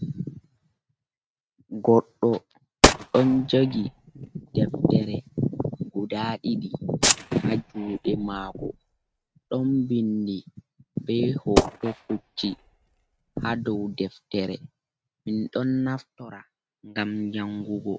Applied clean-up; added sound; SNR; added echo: neural mask model RNNoise.